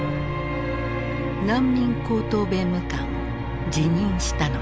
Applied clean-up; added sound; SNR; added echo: none; Bowed string instrument; 10 dB; none.